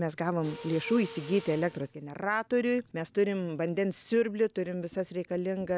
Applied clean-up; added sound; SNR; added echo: none; Mechanisms; 16 dB; none.